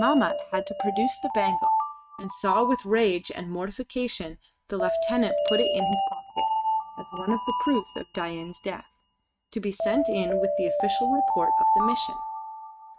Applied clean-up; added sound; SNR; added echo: neural mask model RNNoise.